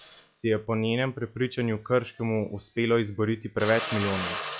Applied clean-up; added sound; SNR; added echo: classical method log-MMSE.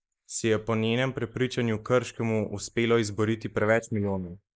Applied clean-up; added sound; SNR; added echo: neural mask model Resemble Enhance denoiser.